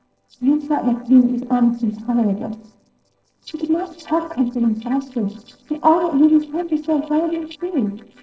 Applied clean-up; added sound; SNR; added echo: neural separator model SepFormer DNS4.